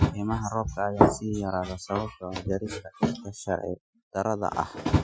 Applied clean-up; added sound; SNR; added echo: classical method Wiener filter.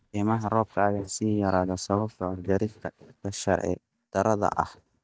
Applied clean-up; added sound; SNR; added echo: neural mask model DeepFilterNet 3.